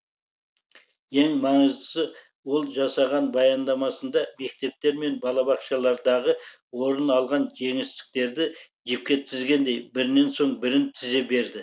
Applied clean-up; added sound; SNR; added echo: none; none; none; none.